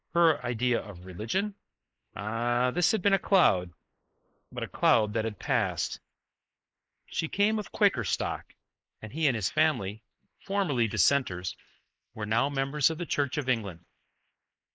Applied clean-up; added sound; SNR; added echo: neural mask model Resemble Enhance denoiser.